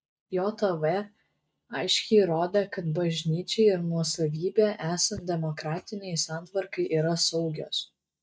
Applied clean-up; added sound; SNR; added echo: neural mask model DeepFilterNet 3.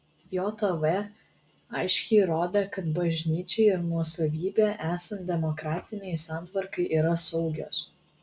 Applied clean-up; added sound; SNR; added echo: none; none; none; none.